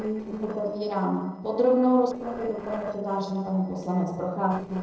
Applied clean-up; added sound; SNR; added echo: neural separator model SepFormer DNS4.